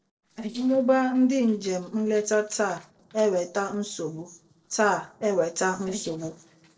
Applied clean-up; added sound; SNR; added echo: neural separator model SepFormer DNS4.